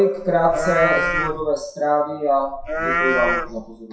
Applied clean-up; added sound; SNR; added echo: classical method WPE with log-MMSE.